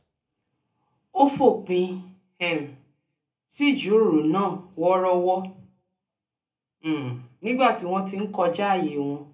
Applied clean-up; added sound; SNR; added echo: none; none; none; reverberation time 0.3 s.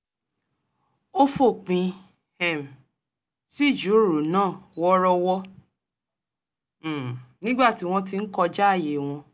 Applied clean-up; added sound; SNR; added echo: none; none; none; none.